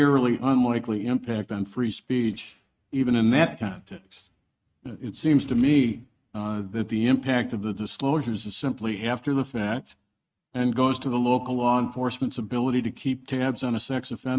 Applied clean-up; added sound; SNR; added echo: neural mask model RNNoise.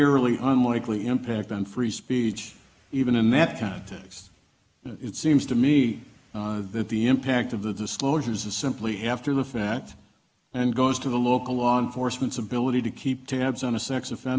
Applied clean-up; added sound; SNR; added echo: none; none; none; none.